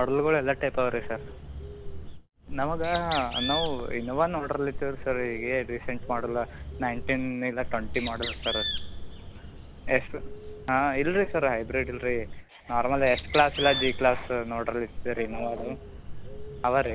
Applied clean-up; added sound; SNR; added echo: none; Bird; 6 dB; none.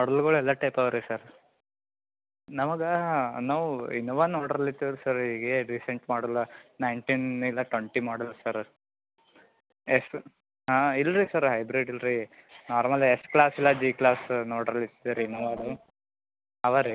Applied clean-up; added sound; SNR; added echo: none; none; none; none.